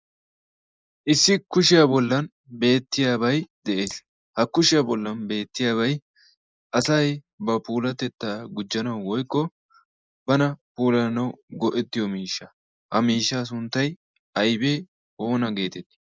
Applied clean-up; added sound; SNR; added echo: neural mask model Resemble Enhance denoiser.